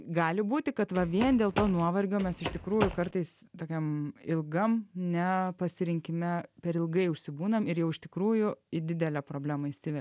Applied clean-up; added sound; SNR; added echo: none; Run; 7 dB; none.